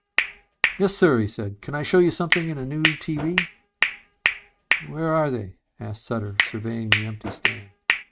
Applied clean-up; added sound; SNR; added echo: neural mask model RNNoise.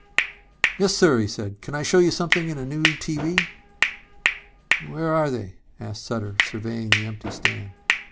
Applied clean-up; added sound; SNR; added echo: none; Hands; 2 dB; none.